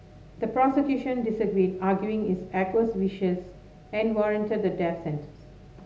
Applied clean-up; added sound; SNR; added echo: none; none; none; none.